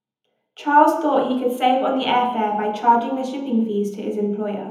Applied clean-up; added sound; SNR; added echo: none; none; none; reverberation time 1.0 s.